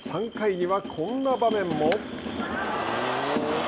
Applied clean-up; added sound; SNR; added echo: none; none; none; none.